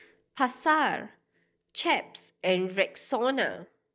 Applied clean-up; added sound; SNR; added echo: neural mask model DeepFilterNet 3.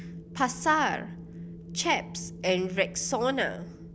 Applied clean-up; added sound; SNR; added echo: none; Wind; 11 dB; none.